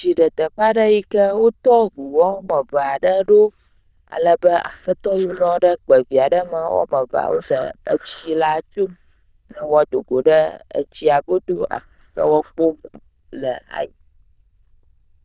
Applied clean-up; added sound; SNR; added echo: neural diffusion model UNIVERSE++.